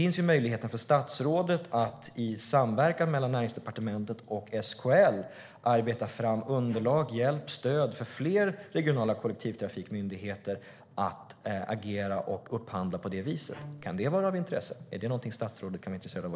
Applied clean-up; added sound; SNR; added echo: neural separator model SepFormer DNS4.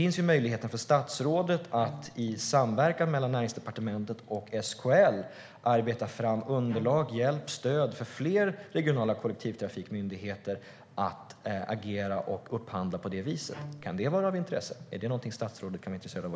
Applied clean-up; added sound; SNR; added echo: none; Bowed string instrument; 17 dB; none.